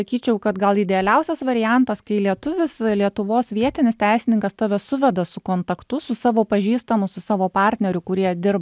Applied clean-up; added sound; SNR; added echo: none; none; none; none.